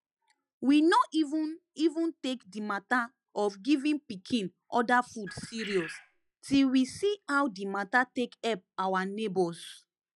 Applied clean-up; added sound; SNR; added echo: classical method log-MMSE.